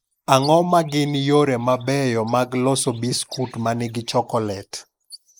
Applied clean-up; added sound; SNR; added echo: neural mask model Resemble Enhance denoiser.